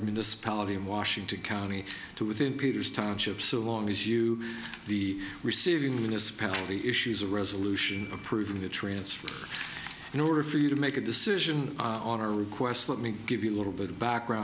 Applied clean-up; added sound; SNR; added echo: none; none; none; none.